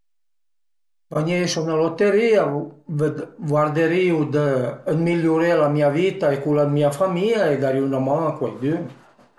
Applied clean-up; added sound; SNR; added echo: none; none; none; none.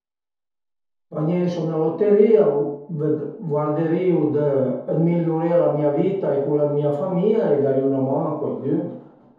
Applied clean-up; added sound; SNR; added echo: none; none; none; reverberation time 0.8 s.